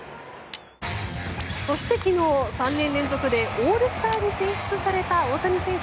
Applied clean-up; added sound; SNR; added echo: none; Cutlery, silverware; 16 dB; none.